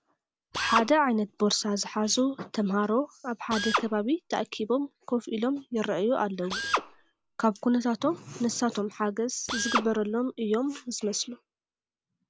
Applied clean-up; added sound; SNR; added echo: none; Drill; 9 dB; none.